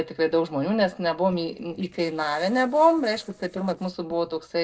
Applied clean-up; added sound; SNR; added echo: neural separator model SepFormer DNS4.